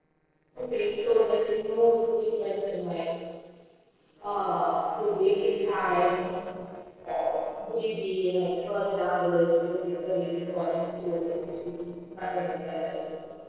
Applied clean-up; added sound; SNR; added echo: neural separator model SepFormer DNS4.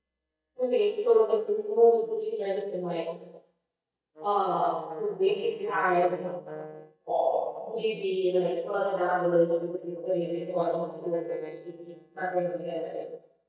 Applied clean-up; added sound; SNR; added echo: neural mask model DeepFilterNet 3.